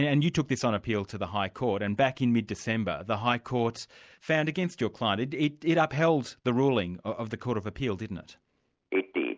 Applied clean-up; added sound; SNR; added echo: none; none; none; none.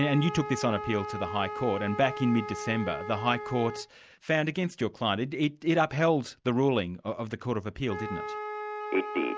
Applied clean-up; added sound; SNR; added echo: none; Wind instrument, woodwind instrument; 10 dB; none.